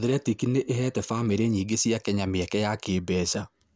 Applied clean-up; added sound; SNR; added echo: none; none; none; none.